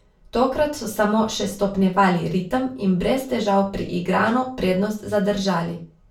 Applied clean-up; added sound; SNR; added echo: none; none; none; reverberation time 0.3 s.